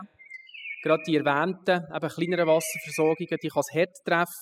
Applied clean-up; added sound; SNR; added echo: classical method spectral subtraction.